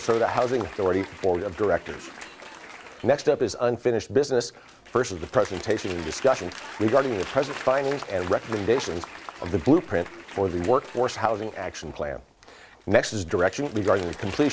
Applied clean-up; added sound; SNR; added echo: none; Applause / Crowd; 15 dB; none.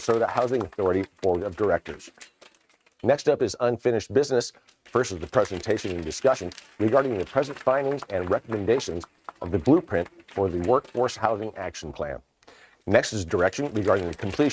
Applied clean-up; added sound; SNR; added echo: neural mask model RNNoise.